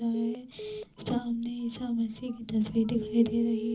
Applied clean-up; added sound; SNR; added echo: none; Telephone; 12 dB; reverberation time 0.4 s.